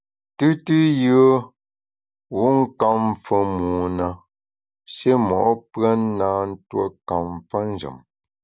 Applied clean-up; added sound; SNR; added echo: none; none; none; none.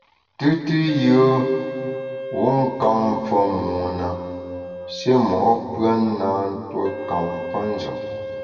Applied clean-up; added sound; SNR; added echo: none; Wind instrument, woodwind instrument; 11 dB; reverberation time 2.3 s.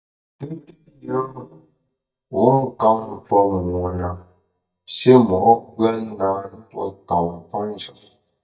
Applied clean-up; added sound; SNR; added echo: neural mask model DeepFilterNet 3.